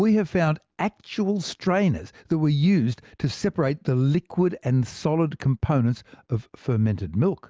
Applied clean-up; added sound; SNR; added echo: none; none; none; none.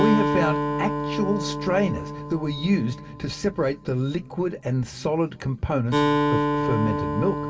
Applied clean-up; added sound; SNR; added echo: none; Acoustic guitar; 2 dB; reverberation time 0.1 s.